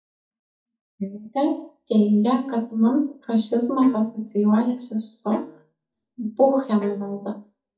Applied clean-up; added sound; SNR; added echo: neural mask model DeepFilterNet 3.